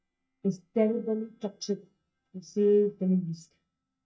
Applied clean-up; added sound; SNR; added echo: neural mask model DeepFilterNet 3.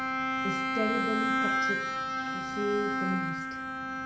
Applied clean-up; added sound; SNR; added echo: none; Bowed string instrument; -5 dB; reverberation time 0.5 s.